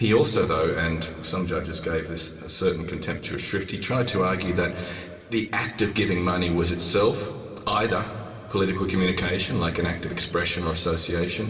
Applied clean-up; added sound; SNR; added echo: none; none; none; reverberation time 2.5 s.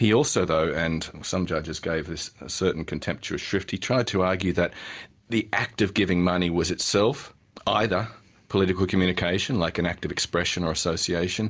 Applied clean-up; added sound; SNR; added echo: none; none; none; none.